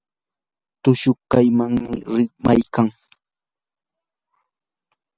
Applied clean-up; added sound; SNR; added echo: none; none; none; none.